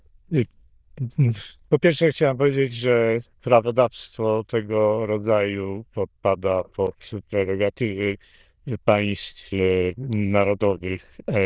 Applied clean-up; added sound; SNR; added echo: neural diffusion model UNIVERSE++.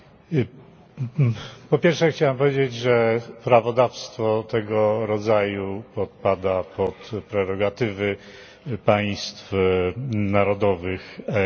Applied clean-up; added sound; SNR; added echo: none; none; none; none.